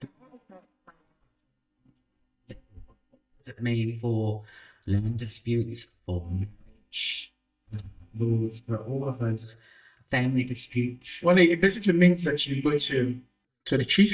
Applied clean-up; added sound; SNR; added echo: neural mask model DeepFilterNet 3.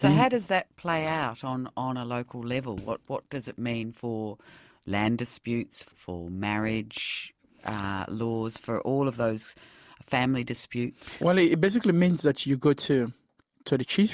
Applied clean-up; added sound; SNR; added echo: none; none; none; none.